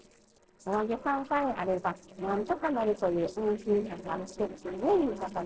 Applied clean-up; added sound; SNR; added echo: neural separator model SepFormer DNS4.